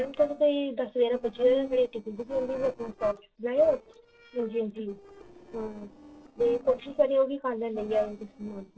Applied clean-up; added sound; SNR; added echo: neural separator model SepFormer DNS4.